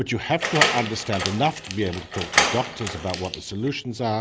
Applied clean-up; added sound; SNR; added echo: none; Door; 0 dB; none.